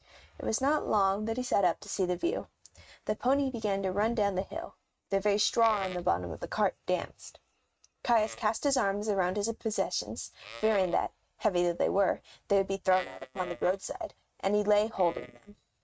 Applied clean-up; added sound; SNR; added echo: neural mask model RNNoise.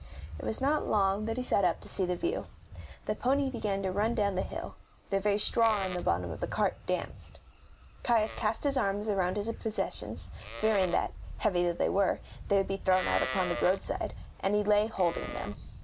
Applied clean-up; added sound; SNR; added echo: none; Livestock, farm animals, working animals; 11 dB; none.